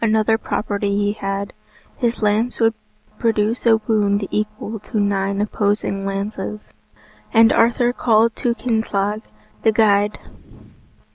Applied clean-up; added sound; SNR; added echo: none; none; none; none.